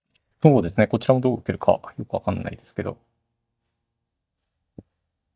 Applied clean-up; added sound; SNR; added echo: neural mask model DeepFilterNet 3.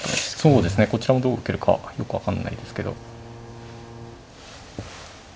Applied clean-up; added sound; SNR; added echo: none; Bowed string instrument; 19 dB; none.